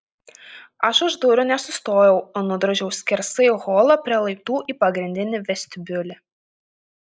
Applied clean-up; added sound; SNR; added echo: neural mask model Resemble Enhance denoiser.